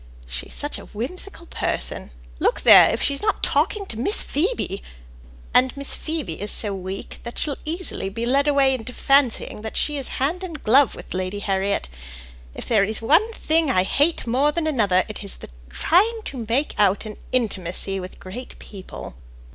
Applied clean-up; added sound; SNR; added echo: none; none; none; none.